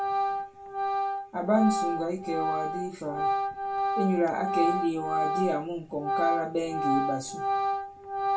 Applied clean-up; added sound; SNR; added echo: none; Organ; -1 dB; reverberation time 0.2 s.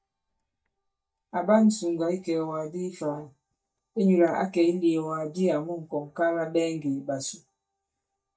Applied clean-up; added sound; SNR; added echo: neural mask model DeepFilterNet 3.